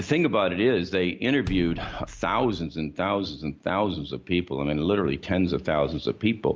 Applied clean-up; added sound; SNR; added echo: none; Bass drum; 14 dB; none.